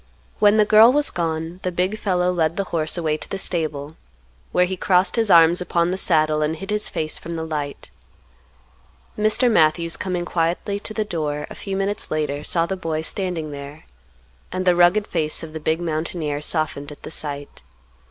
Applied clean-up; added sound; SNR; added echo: none; none; none; none.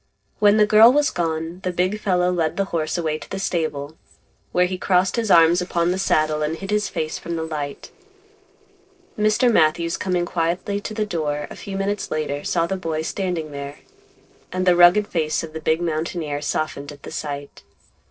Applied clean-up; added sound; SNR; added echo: neural separator model SepFormer DNS4.